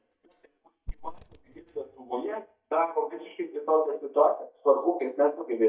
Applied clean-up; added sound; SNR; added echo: neural mask model DeepFilterNet 3.